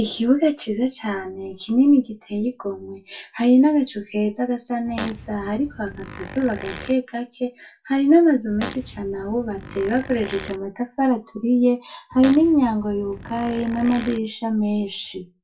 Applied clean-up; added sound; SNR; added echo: none; Fart; 14 dB; reverberation time 0.2 s.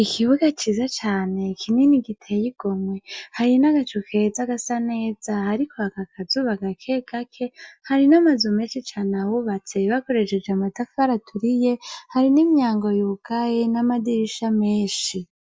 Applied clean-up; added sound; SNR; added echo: none; none; none; none.